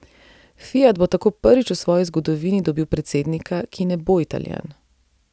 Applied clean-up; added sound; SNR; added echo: none; none; none; none.